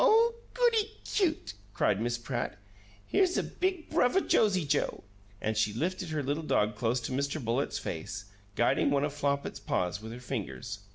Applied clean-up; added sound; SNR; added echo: none; none; none; none.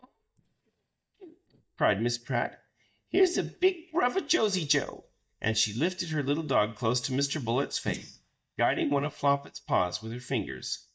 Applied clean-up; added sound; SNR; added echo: neural mask model DeepFilterNet 3.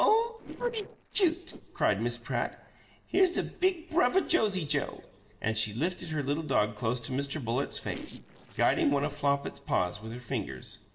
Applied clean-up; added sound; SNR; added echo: neural separator model SepFormer DNS4.